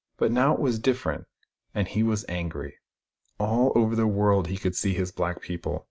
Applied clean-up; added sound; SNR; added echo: none; none; none; none.